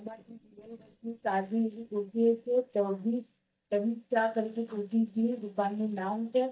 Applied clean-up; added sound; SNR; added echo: neural mask model DeepFilterNet 3.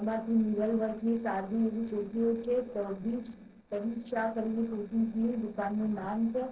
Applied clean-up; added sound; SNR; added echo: neural separator model SepFormer DNS4.